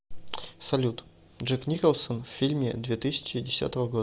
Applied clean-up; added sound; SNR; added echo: none; none; none; none.